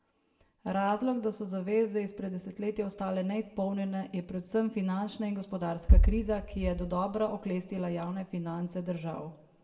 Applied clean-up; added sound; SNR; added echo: none; none; none; reverberation time 1.0 s.